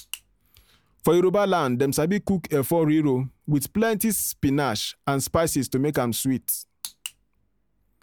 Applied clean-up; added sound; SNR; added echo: none; none; none; none.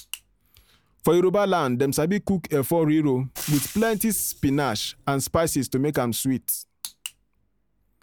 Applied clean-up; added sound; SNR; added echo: none; Frying (food); 14 dB; none.